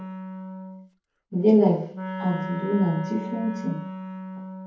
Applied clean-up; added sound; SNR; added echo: none; Wind instrument, woodwind instrument; 9 dB; reverberation time 0.5 s.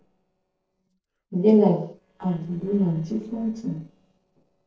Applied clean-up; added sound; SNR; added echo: neural separator model SepFormer DNS4.